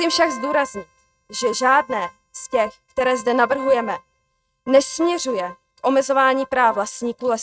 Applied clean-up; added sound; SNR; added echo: neural mask model RNNoise.